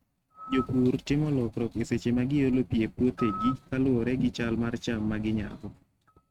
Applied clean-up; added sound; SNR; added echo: neural mask model RNNoise.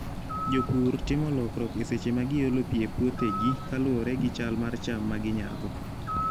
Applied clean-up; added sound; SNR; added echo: none; Bird; 5 dB; none.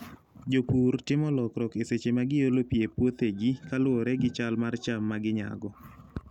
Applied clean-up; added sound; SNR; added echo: none; none; none; none.